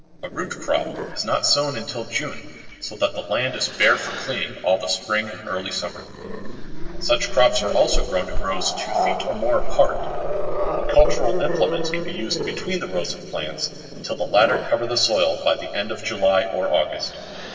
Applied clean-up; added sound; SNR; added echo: neural separator model SepFormer DNS4.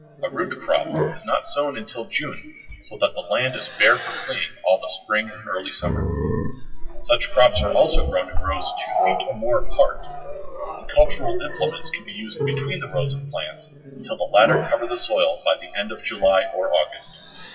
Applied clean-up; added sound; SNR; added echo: classical method WPE with log-MMSE.